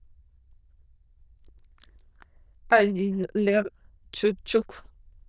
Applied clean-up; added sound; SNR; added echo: neural diffusion model UNIVERSE++.